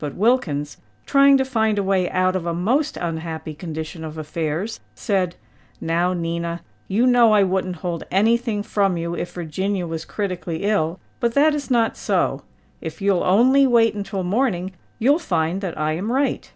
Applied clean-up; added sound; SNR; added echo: none; none; none; none.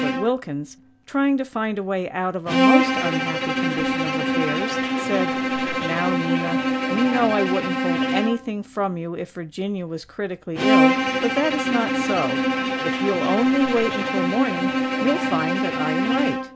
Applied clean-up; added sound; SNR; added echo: none; Bowed string instrument; -2 dB; none.